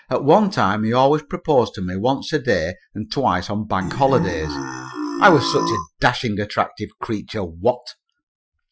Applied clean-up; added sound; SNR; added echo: classical method Wiener filter.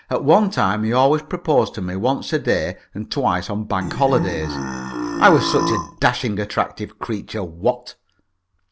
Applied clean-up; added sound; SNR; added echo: none; Burping, eructation; 5 dB; none.